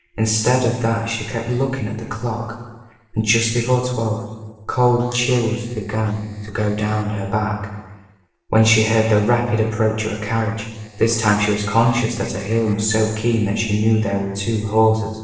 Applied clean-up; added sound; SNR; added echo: neural separator model SepFormer DNS4.